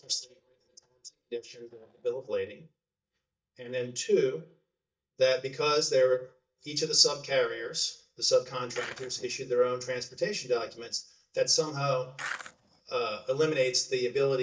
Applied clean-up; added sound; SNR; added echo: neural mask model DeepFilterNet 3.